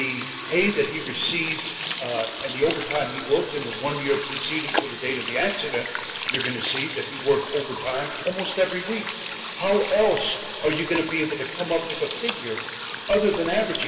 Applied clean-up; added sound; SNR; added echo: none; Sink (filling or washing) / Water tap, faucet; 3 dB; reverberation time 2.4 s.